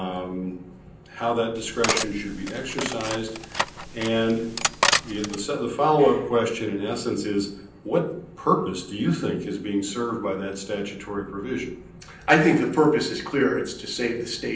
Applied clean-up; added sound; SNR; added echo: none; Cutlery, silverware; 3 dB; reverberation time 0.6 s.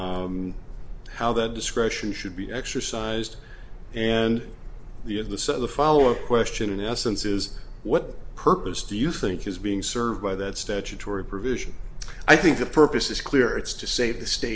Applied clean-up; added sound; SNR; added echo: none; none; none; none.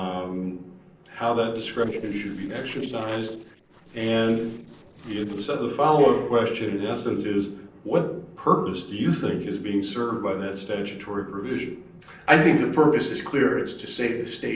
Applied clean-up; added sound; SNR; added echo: neural separator model SepFormer DNS4.